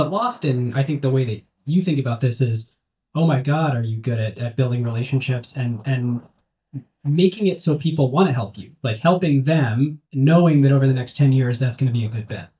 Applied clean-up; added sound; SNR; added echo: neural mask model DeepFilterNet 3.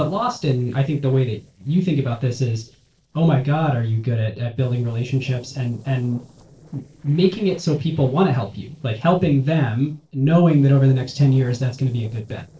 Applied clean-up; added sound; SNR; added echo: neural separator model SepFormer DNS4.